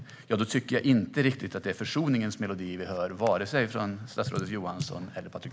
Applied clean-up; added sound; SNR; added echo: none; none; none; none.